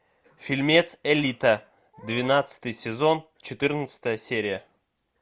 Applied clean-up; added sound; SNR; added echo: none; none; none; none.